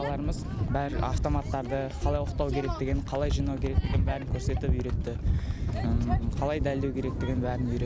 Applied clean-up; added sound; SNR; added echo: none; none; none; none.